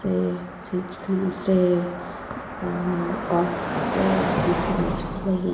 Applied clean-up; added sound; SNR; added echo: none; Car passing by; 4 dB; reverberation time 1.0 s.